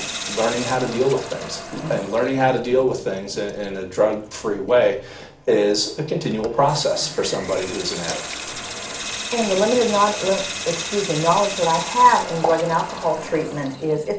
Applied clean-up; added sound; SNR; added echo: none; Sink (filling or washing) / Water tap, faucet; 11 dB; reverberation time 0.4 s.